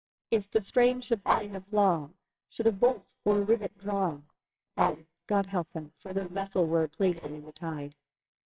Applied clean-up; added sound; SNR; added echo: neural separator model SepFormer WHAMR!.